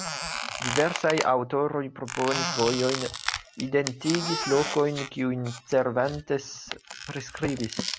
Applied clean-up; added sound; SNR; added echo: none; Squeak; 7 dB; none.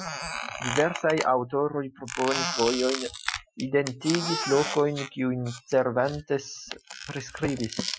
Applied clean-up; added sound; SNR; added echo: classical method Wiener filter.